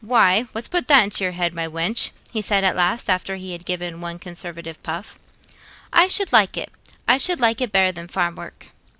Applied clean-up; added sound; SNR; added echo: none; none; none; none.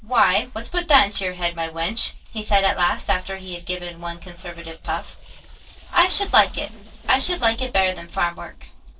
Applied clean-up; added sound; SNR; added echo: neural separator model SepFormer DNS4.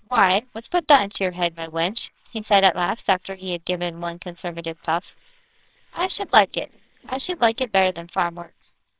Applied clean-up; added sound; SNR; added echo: neural separator model SepFormer WHAMR!.